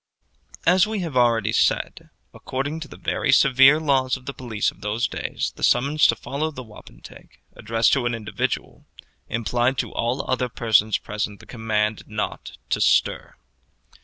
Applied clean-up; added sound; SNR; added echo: none; none; none; none.